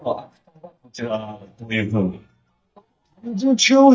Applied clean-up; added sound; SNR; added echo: neural mask model DeepFilterNet 3.